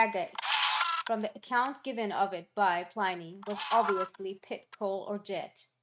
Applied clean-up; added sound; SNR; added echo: neural mask model RNNoise.